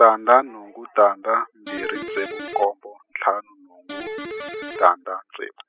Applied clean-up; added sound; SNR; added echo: classical method spectral subtraction.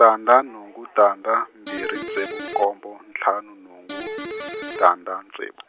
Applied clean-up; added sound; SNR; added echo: none; Electric guitar; 9 dB; none.